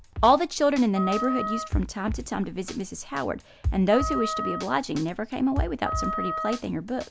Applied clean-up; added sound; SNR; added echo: none; Wind instrument, woodwind instrument + Drum kit; 6 dB; none.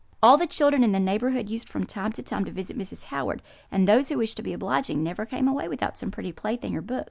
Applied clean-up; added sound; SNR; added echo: none; none; none; none.